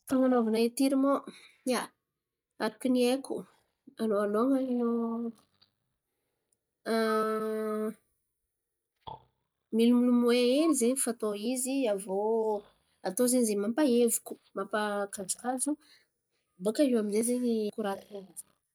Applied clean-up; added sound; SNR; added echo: neural mask model DeepFilterNet 3.